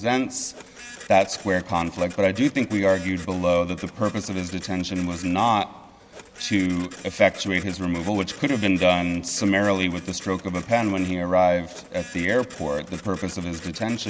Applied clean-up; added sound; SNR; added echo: none; Printer; 19 dB; none.